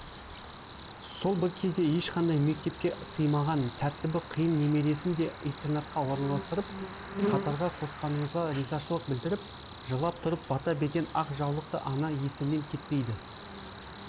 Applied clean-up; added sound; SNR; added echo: none; Cricket; 7 dB; none.